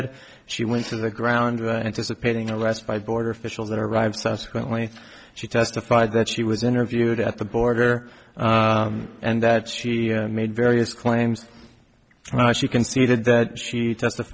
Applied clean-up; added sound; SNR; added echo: none; none; none; none.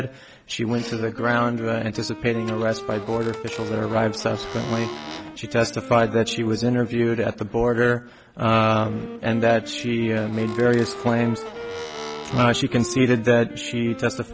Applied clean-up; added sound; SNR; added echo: none; Wind instrument, woodwind instrument + Squeak / Cupboard open or close; 13 dB; none.